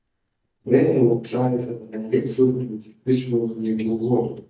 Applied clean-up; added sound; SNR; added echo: neural mask model DeepFilterNet 3.